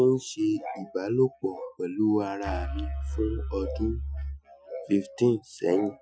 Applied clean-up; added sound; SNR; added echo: classical method Wiener filter.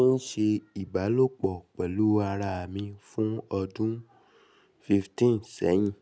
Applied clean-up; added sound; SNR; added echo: none; none; none; none.